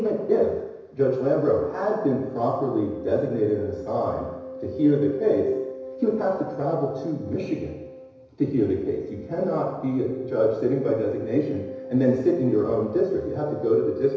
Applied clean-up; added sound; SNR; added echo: none; Wind instrument, woodwind instrument; 14 dB; reverberation time 1.0 s.